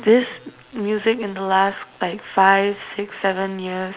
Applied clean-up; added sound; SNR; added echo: none; none; none; none.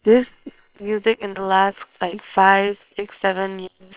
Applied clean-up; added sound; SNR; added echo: neural separator model SepFormer WHAM!.